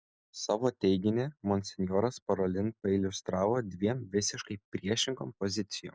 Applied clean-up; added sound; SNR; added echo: none; none; none; none.